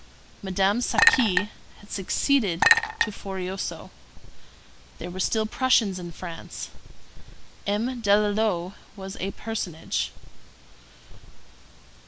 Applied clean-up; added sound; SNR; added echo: none; Chink, clink; -3 dB; none.